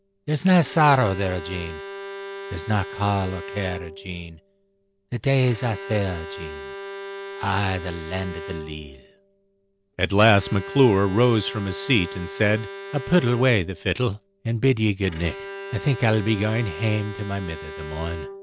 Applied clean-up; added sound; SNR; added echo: none; Bowed string instrument; 13 dB; none.